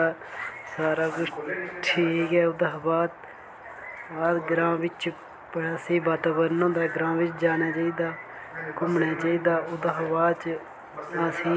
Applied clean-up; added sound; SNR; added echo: none; none; none; none.